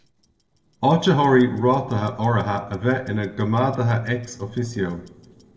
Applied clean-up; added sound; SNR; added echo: neural separator model SepFormer DNS4.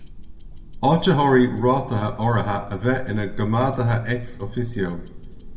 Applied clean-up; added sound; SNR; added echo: none; Tick-tock; 11 dB; reverberation time 1.4 s.